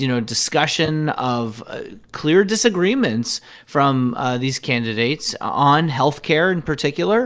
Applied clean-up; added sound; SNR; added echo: neural mask model Resemble Enhance denoiser.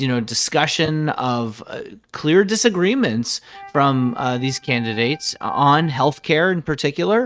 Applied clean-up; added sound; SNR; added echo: neural mask model RNNoise.